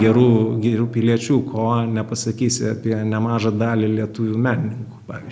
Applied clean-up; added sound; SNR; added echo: none; Drum; 18 dB; none.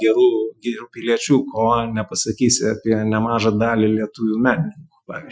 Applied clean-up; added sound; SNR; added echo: classical method Wiener filter.